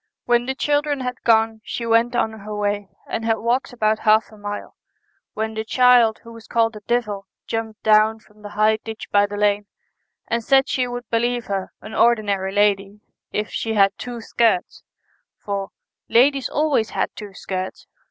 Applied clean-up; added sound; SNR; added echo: none; none; none; none.